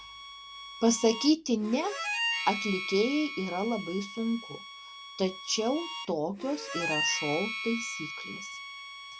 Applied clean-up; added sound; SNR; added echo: none; Harmonica; 6 dB; none.